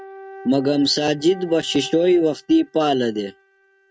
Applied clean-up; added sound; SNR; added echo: neural mask model RNNoise.